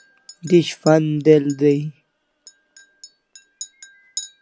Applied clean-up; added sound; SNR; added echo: none; Chink, clink; 20 dB; none.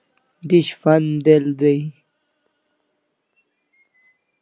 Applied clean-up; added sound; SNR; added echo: none; none; none; none.